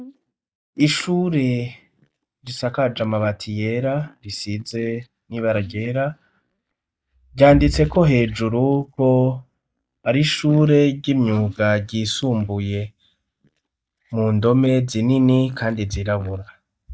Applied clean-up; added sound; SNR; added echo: neural mask model DeepFilterNet 3.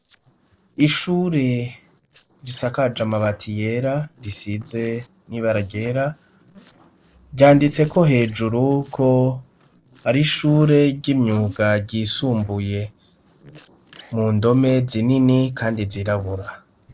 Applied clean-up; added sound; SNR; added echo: neural separator model SepFormer DNS4.